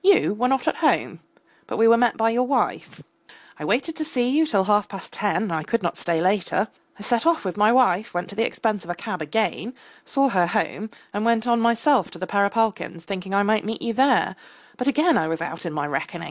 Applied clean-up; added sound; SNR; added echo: none; none; none; none.